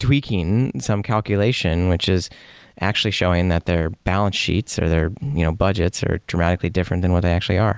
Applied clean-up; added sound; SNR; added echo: none; none; none; none.